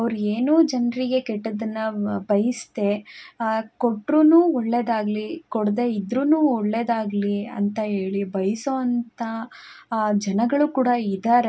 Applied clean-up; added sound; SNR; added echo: none; none; none; none.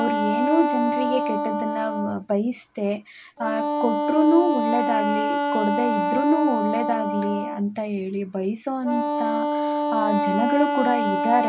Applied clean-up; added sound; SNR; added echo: none; Wind instrument, woodwind instrument; 0 dB; none.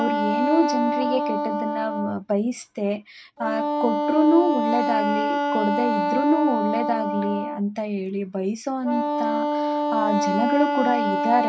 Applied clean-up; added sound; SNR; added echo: neural mask model RNNoise.